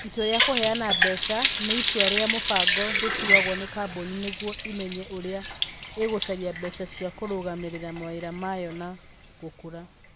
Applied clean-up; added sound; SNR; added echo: none; Water tap, faucet; -2 dB; none.